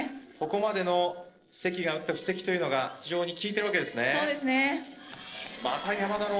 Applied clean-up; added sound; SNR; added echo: neural separator model SepFormer DNS4.